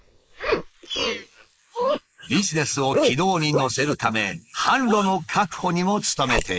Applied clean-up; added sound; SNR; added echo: neural mask model Resemble Enhance denoiser.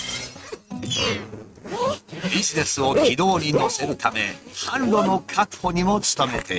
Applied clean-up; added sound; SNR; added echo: neural mask model RNNoise.